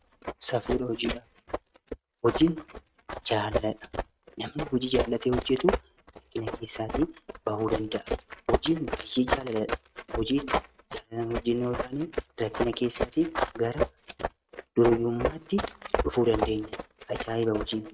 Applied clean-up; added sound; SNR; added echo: neural mask model RNNoise.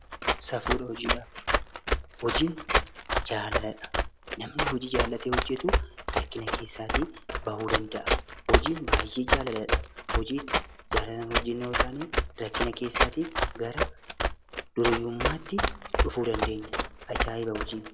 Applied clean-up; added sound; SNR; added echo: none; Run; -4 dB; none.